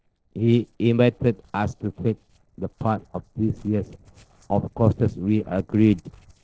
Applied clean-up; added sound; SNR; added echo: neural separator model SepFormer DNS4.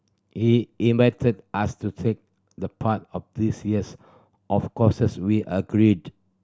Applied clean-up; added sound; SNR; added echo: none; none; none; none.